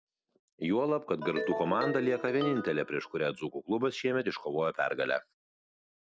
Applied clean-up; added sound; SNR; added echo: none; Ringtone; 6 dB; none.